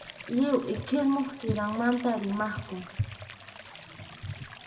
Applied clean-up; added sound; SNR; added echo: none; Stream; 16 dB; reverberation time 1.3 s.